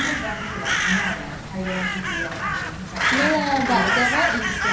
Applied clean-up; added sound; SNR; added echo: none; Crow; -2 dB; reverberation time 0.5 s.